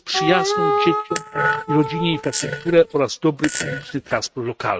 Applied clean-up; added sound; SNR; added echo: neural mask model RNNoise.